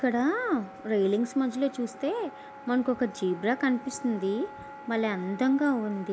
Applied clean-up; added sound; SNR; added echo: none; Wind instrument, woodwind instrument; 18 dB; none.